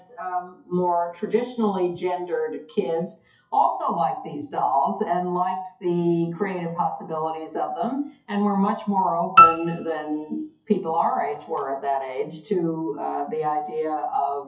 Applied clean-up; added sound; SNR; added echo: classical method WPE with log-MMSE.